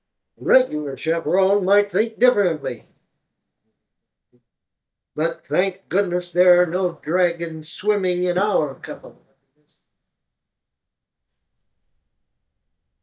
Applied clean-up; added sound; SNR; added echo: neural mask model DeepFilterNet 3.